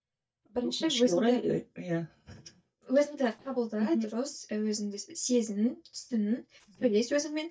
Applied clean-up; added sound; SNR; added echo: neural mask model DeepFilterNet 3.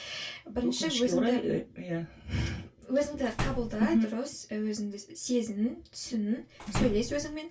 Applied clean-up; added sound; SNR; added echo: none; Slam; 5 dB; reverberation time 0.2 s.